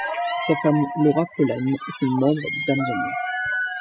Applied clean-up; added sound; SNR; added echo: classical method spectral subtraction.